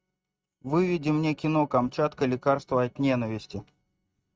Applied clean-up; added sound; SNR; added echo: neural mask model RNNoise.